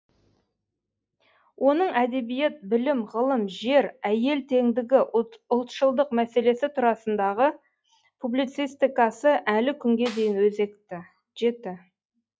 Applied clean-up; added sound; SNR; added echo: classical method log-MMSE.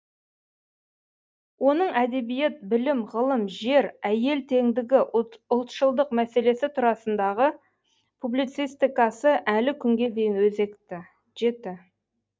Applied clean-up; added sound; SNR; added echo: neural mask model DeepFilterNet 3.